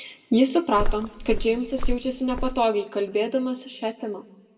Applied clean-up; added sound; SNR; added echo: none; Walk, footsteps; 1 dB; reverberation time 1.0 s.